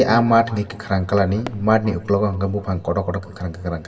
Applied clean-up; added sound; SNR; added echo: none; Fireworks; 18 dB; reverberation time 1.9 s.